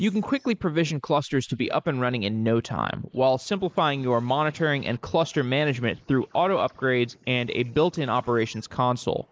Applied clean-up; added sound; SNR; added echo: neural mask model Resemble Enhance denoiser.